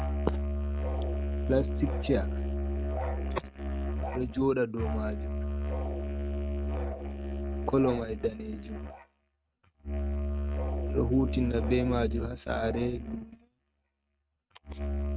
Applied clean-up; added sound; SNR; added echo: neural mask model RNNoise.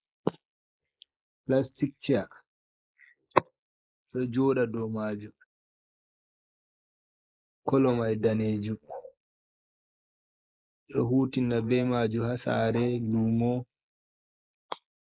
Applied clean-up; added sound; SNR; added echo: neural mask model Resemble Enhance denoiser.